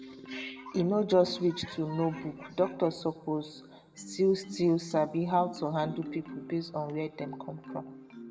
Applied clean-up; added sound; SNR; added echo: none; Marimba, xylophone; 15 dB; reverberation time 2.1 s.